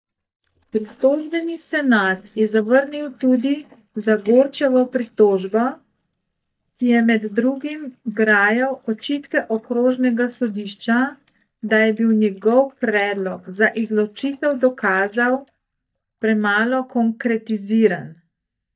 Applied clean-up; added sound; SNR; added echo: neural mask model DeepFilterNet 3.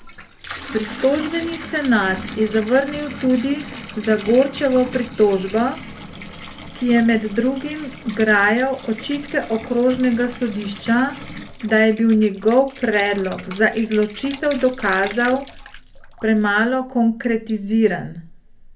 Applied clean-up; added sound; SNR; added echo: none; Bathtub (filling or washing) / Water tap, faucet; 15 dB; reverberation time 0.3 s.